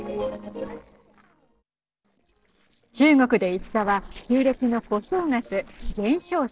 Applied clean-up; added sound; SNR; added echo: neural separator model SepFormer DNS4.